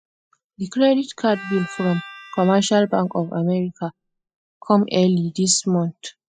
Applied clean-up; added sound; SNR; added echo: classical method spectral subtraction.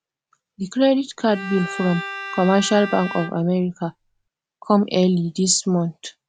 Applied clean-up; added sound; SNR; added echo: none; Bowed string instrument; 12 dB; none.